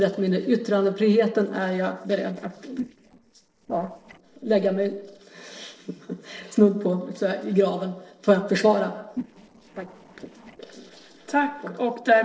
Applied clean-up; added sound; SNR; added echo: neural separator model SepFormer DNS4.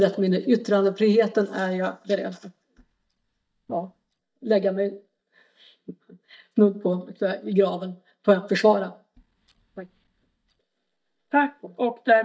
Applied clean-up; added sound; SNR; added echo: neural mask model DeepFilterNet 3.